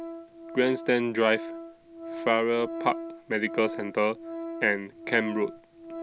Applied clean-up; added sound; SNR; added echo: none; Organ; 10 dB; none.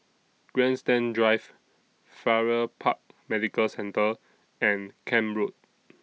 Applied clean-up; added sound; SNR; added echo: none; none; none; none.